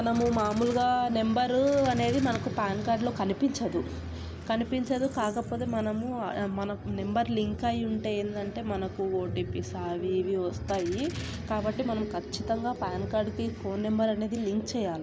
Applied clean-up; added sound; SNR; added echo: none; Ratchet, pawl; 19 dB; none.